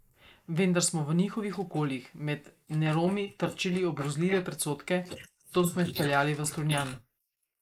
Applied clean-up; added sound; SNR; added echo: neural mask model Resemble Enhance denoiser.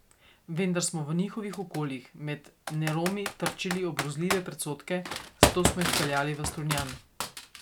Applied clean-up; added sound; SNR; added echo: none; Computer keyboard; 1 dB; none.